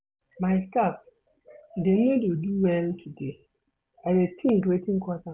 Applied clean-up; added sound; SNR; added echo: none; none; none; none.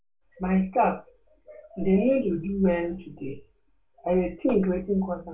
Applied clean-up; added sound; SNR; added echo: none; none; none; reverberation time 0.2 s.